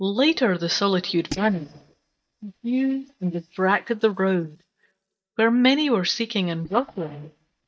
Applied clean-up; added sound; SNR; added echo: neural mask model DeepFilterNet 3.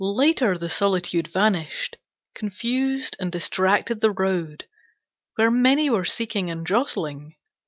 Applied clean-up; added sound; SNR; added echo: none; none; none; none.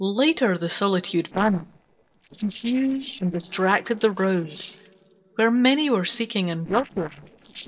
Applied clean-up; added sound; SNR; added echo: neural separator model SepFormer DNS4.